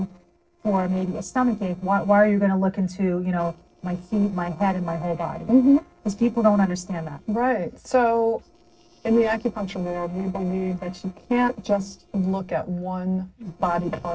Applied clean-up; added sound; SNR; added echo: neural separator model SepFormer DNS4.